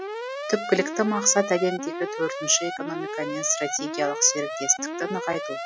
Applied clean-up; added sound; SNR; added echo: classical method Wiener filter.